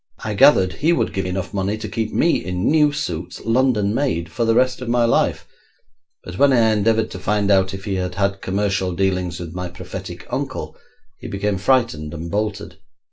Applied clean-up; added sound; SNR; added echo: none; none; none; reverberation time 0.2 s.